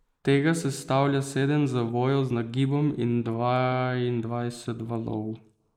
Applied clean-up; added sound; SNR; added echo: neural mask model Resemble Enhance denoiser.